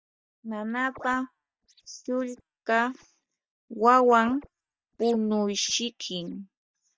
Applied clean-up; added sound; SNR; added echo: neural mask model DeepFilterNet 3.